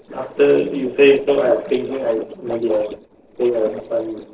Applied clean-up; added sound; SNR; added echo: neural separator model SepFormer DNS4.